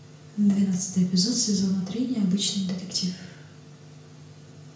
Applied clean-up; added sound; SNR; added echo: none; none; none; reverberation time 0.5 s.